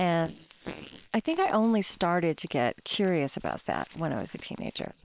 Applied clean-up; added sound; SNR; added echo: neural separator model SepFormer WHAM!.